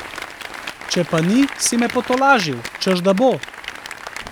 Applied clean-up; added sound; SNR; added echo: none; Applause; 12 dB; none.